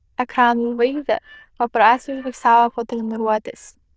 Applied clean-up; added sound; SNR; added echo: neural diffusion model UNIVERSE++.